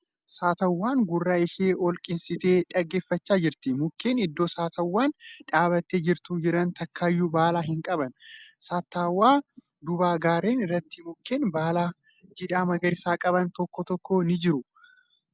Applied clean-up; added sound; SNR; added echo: none; none; none; none.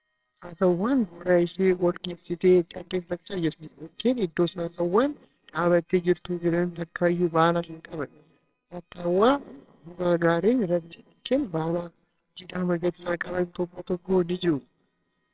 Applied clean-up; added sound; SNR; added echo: neural separator model SepFormer WHAMR!.